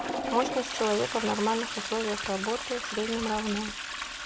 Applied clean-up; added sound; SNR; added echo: none; Toilet flush; 4 dB; none.